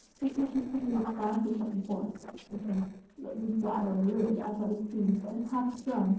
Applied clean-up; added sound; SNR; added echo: neural separator model SepFormer DNS4.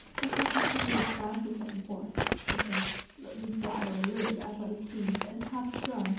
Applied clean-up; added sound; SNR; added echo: none; Crumpling, crinkling / Tearing; -2 dB; reverberation time 1.2 s.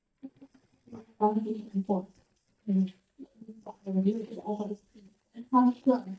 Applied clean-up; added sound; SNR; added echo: neural mask model DeepFilterNet 3.